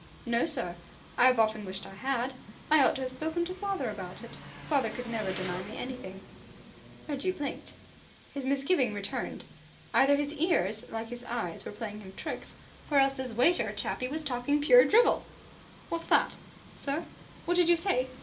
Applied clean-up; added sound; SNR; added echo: none; Engine; 19 dB; reverberation time 0.2 s.